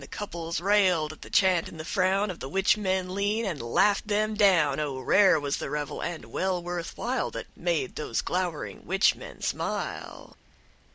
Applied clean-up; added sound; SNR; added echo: none; none; none; none.